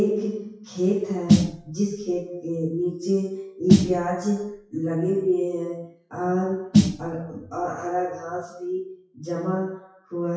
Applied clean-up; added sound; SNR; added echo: classical method WPE with log-MMSE.